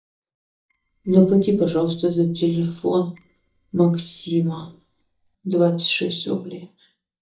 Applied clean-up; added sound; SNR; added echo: neural mask model DeepFilterNet 3.